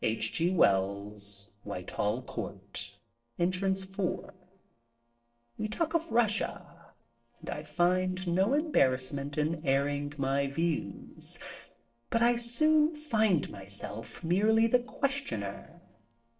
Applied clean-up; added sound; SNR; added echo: neural separator model SepFormer DNS4.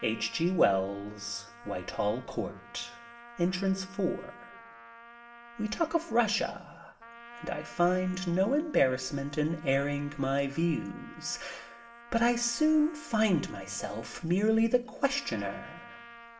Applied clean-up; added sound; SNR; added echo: none; Trumpet; 19 dB; reverberation time 0.7 s.